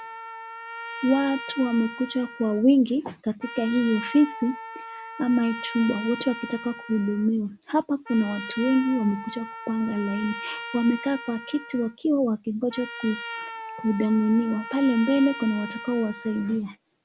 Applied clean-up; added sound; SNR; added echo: none; Trumpet; 13 dB; none.